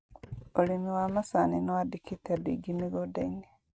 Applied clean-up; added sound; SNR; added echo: neural mask model RNNoise.